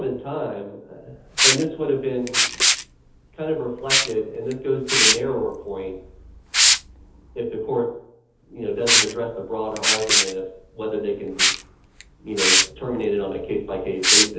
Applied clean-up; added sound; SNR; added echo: none; Liquid; -4 dB; reverberation time 0.8 s.